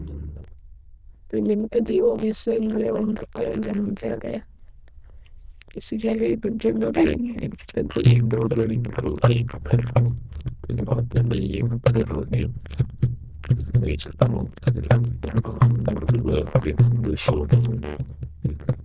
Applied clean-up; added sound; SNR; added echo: neural diffusion model UNIVERSE++.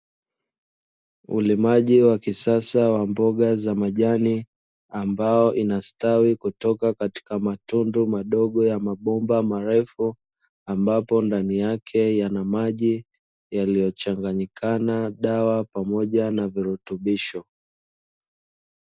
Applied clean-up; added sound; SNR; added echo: none; none; none; none.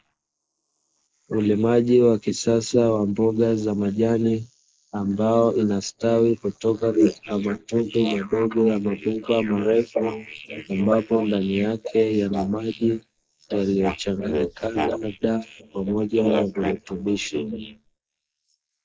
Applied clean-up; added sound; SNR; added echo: neural mask model Resemble Enhance denoiser.